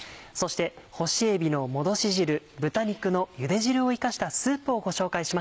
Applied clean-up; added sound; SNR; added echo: none; none; none; none.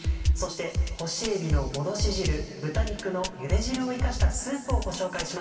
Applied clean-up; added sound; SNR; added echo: none; Drum kit; -2 dB; reverberation time 2.6 s.